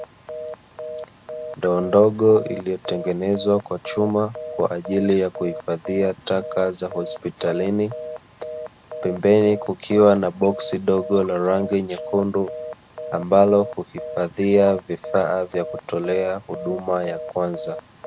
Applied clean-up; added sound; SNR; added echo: none; Telephone; 13 dB; none.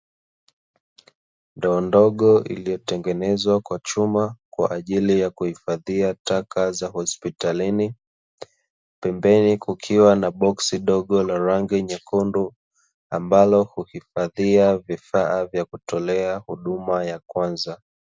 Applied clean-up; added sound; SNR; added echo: none; none; none; none.